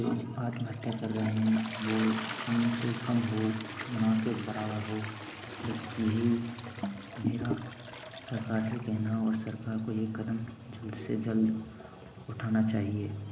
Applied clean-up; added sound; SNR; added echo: none; Toilet flush; 9 dB; none.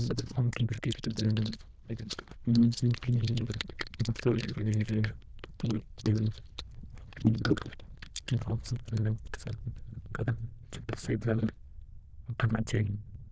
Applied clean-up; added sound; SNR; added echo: neural diffusion model UNIVERSE++.